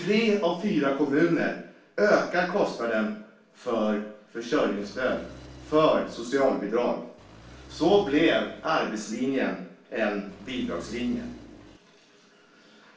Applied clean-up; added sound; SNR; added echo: none; Engine; 19 dB; reverberation time 0.4 s.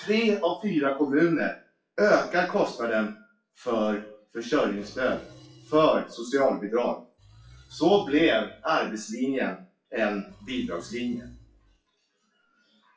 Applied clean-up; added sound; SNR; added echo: classical method WPE with log-MMSE.